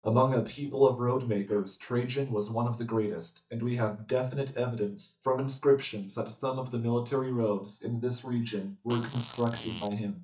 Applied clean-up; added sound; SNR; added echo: neural mask model DeepFilterNet 3.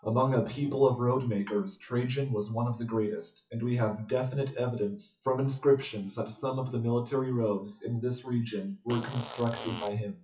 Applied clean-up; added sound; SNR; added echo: classical method WPE with log-MMSE.